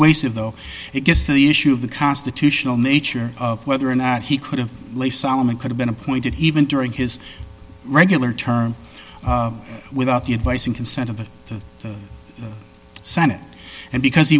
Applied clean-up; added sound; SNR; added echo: none; none; none; none.